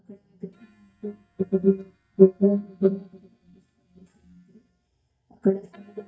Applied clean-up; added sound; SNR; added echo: neural mask model DeepFilterNet 3.